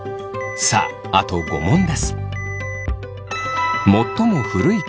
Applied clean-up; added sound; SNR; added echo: none; Alarm; 14 dB; none.